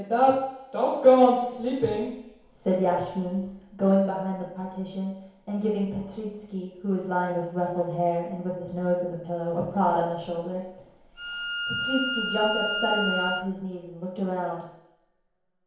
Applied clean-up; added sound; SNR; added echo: none; Bowed string instrument; 3 dB; reverberation time 1.0 s.